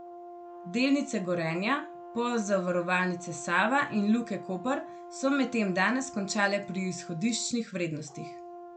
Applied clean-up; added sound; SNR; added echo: none; Brass instrument; 15 dB; none.